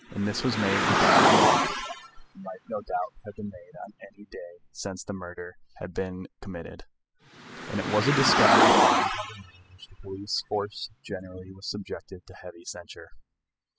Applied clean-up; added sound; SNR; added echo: classical method spectral subtraction.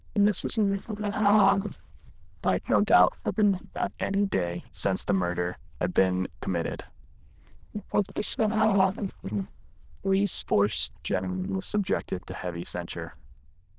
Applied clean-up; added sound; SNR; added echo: neural diffusion model UNIVERSE++.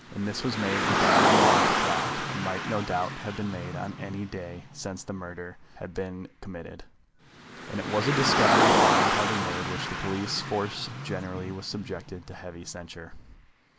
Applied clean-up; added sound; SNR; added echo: none; Car; -5 dB; none.